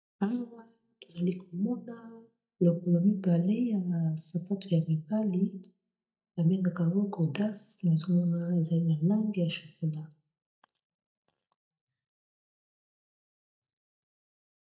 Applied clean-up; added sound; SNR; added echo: neural mask model DeepFilterNet 3.